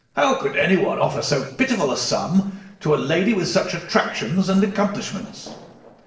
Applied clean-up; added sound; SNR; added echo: neural separator model SepFormer DNS4.